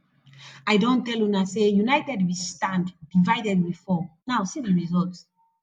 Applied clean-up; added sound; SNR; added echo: none; none; none; none.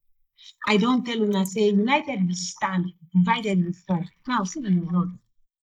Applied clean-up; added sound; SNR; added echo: neural mask model Resemble Enhance denoiser.